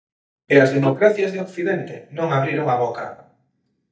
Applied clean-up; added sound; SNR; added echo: neural mask model DeepFilterNet 3.